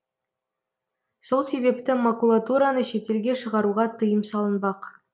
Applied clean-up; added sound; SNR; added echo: none; none; none; none.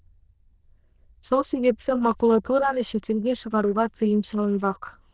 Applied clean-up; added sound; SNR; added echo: neural diffusion model UNIVERSE++.